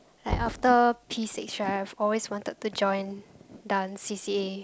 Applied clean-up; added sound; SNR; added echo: none; Knock / Wood; 11 dB; none.